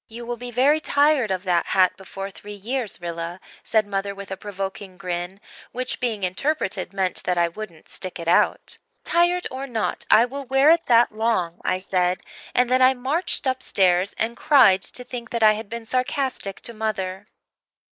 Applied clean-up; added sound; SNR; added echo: neural mask model Resemble Enhance denoiser.